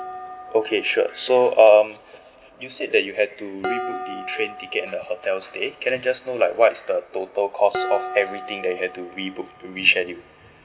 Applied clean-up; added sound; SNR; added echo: none; Dishes, pots, and pans; 13 dB; none.